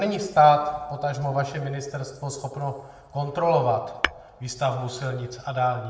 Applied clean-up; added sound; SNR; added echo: none; Tap / Hammer; 8 dB; reverberation time 0.7 s.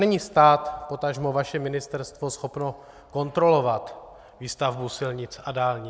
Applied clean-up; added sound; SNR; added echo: none; none; none; none.